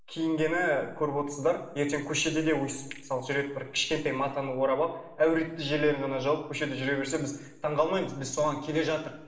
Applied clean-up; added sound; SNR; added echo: none; none; none; reverberation time 0.9 s.